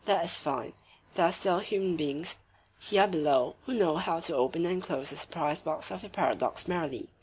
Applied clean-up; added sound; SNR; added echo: none; none; none; none.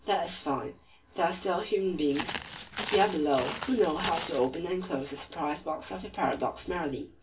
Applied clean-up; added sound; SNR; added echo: none; Walk, footsteps; 6 dB; reverberation time 0.2 s.